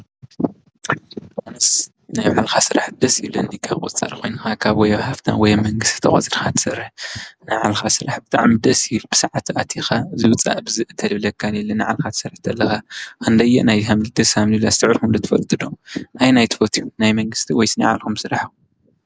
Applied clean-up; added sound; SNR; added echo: none; none; none; none.